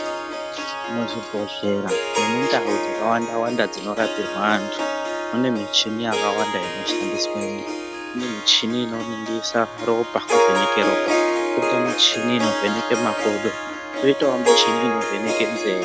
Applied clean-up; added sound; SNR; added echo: none; Harp; 0 dB; none.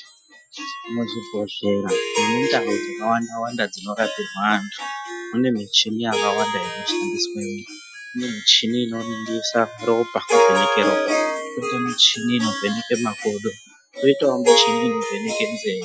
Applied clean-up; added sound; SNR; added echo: classical method Wiener filter.